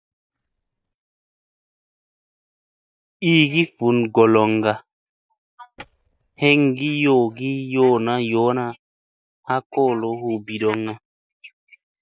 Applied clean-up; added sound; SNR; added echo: neural mask model DeepFilterNet 3.